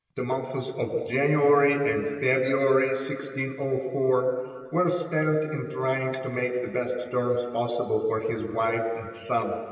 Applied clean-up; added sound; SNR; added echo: none; none; none; reverberation time 2.5 s.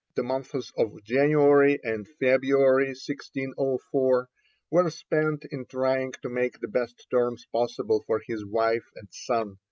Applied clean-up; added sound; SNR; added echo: none; none; none; none.